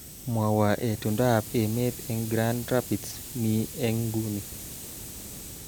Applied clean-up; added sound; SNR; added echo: none; Hiss; 12 dB; none.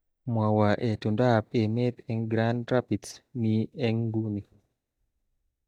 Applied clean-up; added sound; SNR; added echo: neural mask model DeepFilterNet 3.